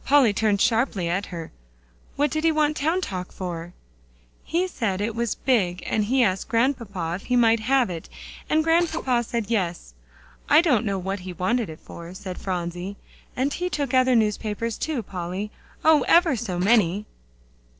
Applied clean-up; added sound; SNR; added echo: neural separator model SepFormer DNS4.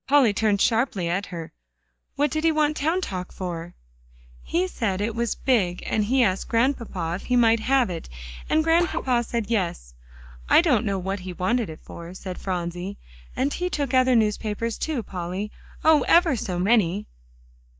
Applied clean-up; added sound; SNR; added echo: neural mask model DeepFilterNet 3.